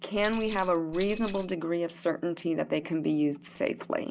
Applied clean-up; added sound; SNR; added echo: none; Tambourine; -1 dB; none.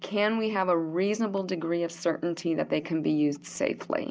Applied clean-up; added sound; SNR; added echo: none; none; none; none.